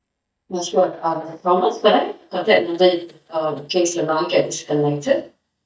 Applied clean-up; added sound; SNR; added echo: neural mask model DeepFilterNet 3.